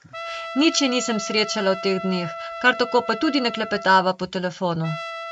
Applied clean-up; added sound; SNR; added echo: none; Trumpet; 11 dB; none.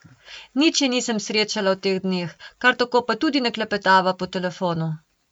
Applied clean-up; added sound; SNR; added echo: none; none; none; none.